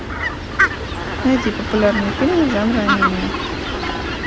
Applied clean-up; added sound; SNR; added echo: none; Fowl; 1 dB; none.